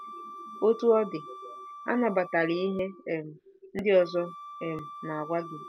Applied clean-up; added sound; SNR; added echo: none; Wind instrument, woodwind instrument; 15 dB; none.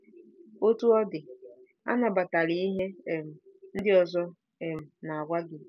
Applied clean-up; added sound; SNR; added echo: none; none; none; none.